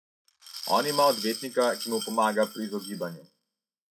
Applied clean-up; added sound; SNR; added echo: classical method log-MMSE.